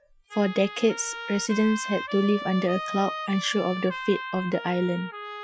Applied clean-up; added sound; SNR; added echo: classical method Wiener filter.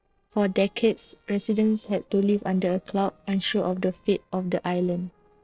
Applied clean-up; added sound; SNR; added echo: neural separator model SepFormer DNS4.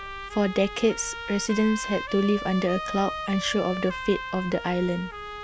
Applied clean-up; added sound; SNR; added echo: none; Trumpet; 9 dB; none.